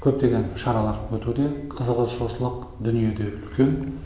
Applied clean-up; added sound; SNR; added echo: none; none; none; none.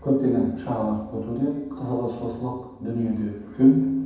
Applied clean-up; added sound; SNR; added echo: none; none; none; reverberation time 0.6 s.